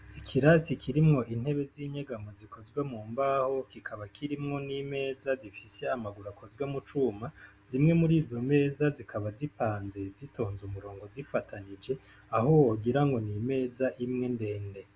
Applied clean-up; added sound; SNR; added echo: none; none; none; none.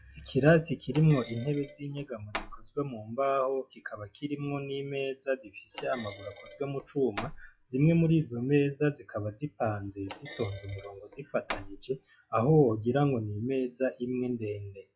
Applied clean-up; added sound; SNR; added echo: classical method log-MMSE.